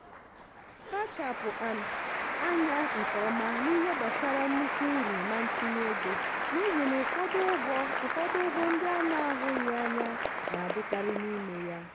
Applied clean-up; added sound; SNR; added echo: none; Applause; 0 dB; none.